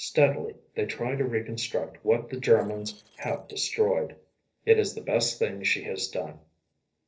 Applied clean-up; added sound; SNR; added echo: neural separator model SepFormer DNS4.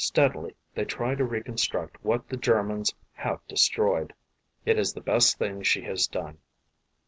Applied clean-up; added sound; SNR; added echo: none; none; none; none.